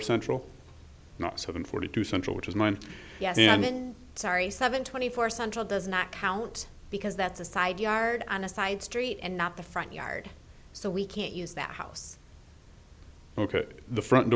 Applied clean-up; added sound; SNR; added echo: none; none; none; none.